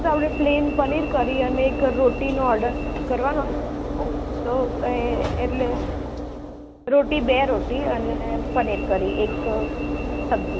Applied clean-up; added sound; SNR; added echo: none; Alarm / Engine / Train; 3 dB; none.